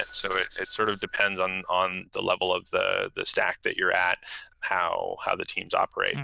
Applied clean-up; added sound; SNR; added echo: neural diffusion model UNIVERSE++.